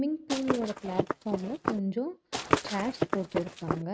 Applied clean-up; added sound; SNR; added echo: neural mask model RNNoise.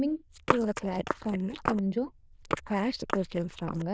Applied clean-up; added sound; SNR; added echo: neural diffusion model UNIVERSE++.